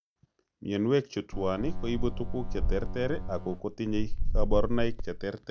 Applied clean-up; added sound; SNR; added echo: none; Boat, Water vehicle; -4 dB; none.